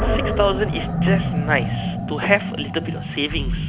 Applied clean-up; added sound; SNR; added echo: none; Animal; -1 dB; none.